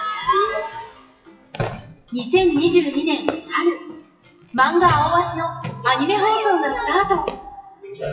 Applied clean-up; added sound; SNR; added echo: classical method WPE with log-MMSE.